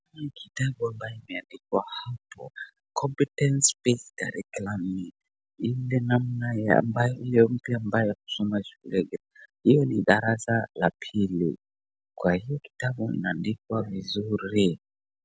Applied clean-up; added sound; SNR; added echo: none; none; none; none.